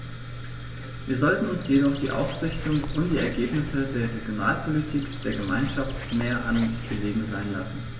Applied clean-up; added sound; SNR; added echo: none; Bird; 11 dB; reverberation time 2.1 s.